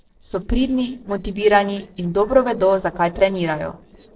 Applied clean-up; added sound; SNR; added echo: neural separator model SepFormer DNS4.